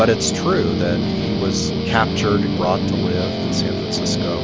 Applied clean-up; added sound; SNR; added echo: none; Growling + Guitar; -2 dB; none.